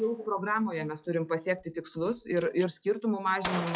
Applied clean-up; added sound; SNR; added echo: classical method log-MMSE.